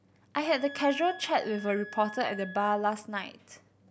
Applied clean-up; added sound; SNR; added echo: none; Wind instrument, woodwind instrument; 15 dB; none.